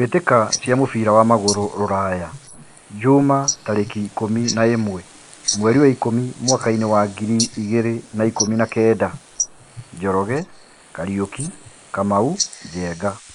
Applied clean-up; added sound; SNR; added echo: neural mask model Resemble Enhance denoiser.